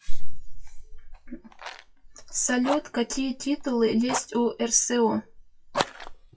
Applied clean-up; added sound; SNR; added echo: classical method WPE with log-MMSE.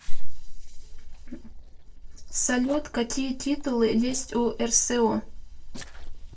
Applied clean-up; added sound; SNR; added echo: neural separator model SepFormer DNS4.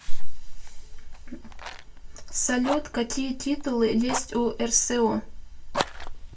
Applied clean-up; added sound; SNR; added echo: none; Fire; 15 dB; reverberation time 0.2 s.